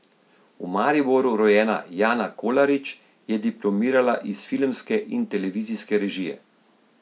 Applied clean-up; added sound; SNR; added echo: none; none; none; none.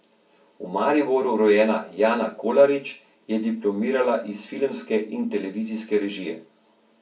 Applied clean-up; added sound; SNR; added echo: none; none; none; reverberation time 0.3 s.